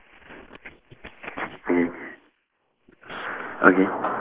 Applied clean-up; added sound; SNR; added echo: neural mask model Resemble Enhance denoiser.